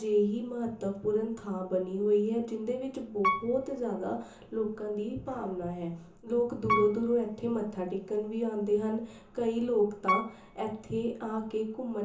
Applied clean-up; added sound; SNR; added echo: none; Piano; 5 dB; reverberation time 0.8 s.